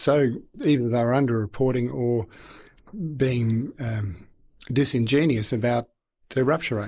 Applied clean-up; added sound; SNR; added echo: neural mask model Resemble Enhance denoiser.